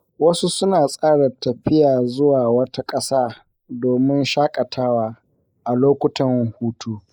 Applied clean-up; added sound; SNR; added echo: neural mask model Resemble Enhance denoiser.